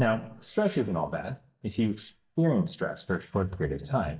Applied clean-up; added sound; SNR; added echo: neural mask model DeepFilterNet 3.